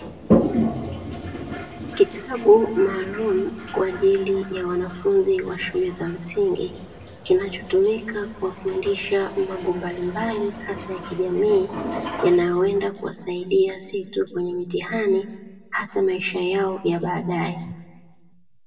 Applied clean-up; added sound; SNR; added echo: none; Toilet flush; 9 dB; reverberation time 0.9 s.